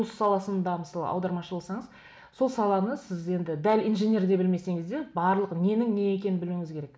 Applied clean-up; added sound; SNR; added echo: none; none; none; none.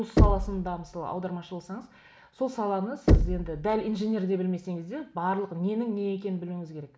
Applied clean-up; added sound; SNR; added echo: none; Knock; -2 dB; none.